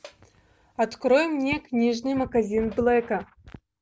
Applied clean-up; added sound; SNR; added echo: none; none; none; none.